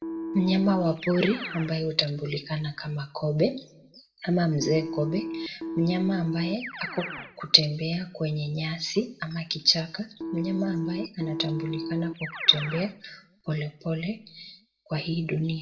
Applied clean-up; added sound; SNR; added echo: none; Keyboard (musical); 9 dB; reverberation time 0.5 s.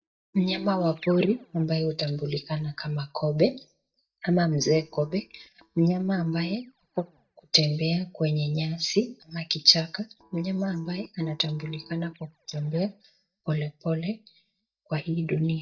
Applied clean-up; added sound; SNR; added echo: neural mask model DeepFilterNet 3.